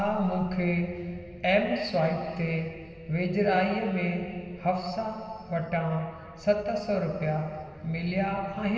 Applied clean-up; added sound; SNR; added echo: none; none; none; reverberation time 2.5 s.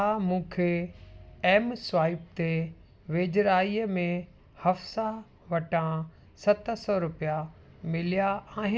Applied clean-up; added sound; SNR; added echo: none; none; none; none.